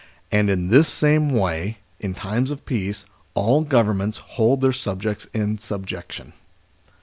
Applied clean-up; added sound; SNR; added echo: none; none; none; none.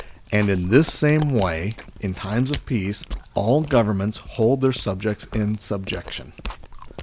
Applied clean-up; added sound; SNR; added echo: none; Walk, footsteps + Chewing, mastication; 15 dB; none.